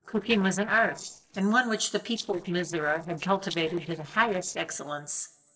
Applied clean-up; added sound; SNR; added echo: neural separator model SepFormer DNS4.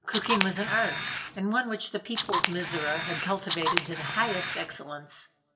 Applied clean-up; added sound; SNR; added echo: none; Camera; -2 dB; reverberation time 0.7 s.